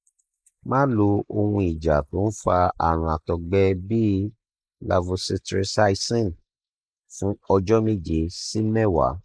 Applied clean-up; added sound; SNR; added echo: neural mask model Resemble Enhance denoiser.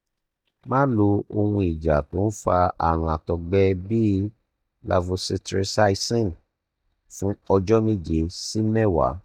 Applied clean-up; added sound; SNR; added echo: neural mask model DeepFilterNet 3.